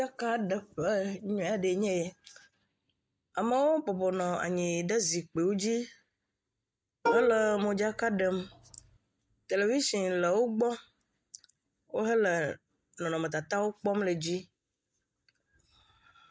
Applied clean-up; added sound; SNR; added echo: neural mask model DeepFilterNet 3.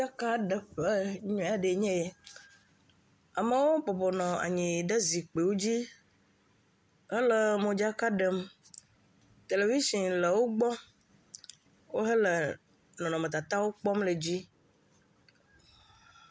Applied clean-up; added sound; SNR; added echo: none; none; none; none.